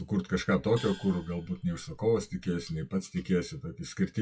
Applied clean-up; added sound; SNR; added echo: classical method WPE with log-MMSE.